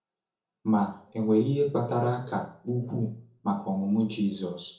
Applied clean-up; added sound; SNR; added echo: none; none; none; reverberation time 0.6 s.